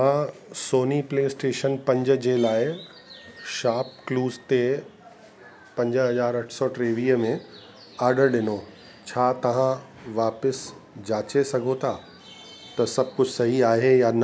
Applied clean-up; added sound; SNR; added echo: none; none; none; none.